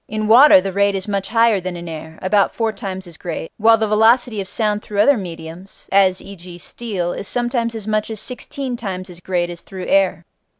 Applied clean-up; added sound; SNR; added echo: none; none; none; none.